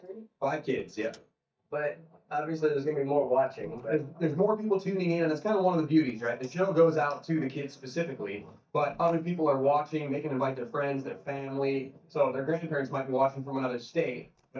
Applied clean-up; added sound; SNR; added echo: neural mask model DeepFilterNet 3.